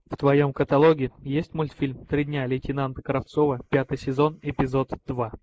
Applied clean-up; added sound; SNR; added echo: neural mask model Resemble Enhance denoiser.